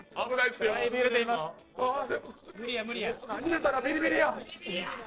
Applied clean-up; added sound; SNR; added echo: neural separator model SepFormer DNS4.